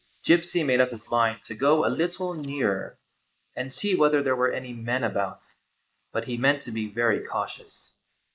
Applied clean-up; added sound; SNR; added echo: neural mask model Resemble Enhance denoiser.